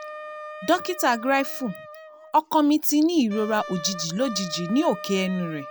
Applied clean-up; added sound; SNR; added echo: none; Wind instrument, woodwind instrument; 14 dB; none.